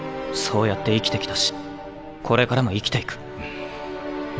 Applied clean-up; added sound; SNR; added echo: none; none; none; none.